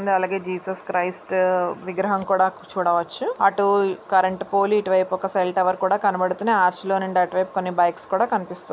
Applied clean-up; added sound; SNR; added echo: none; none; none; none.